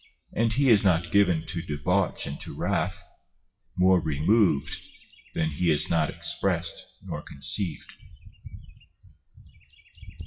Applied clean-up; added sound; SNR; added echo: classical method WPE with log-MMSE.